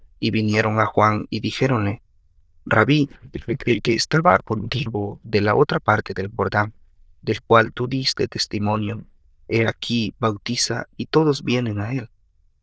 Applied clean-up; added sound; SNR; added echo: neural diffusion model UNIVERSE++.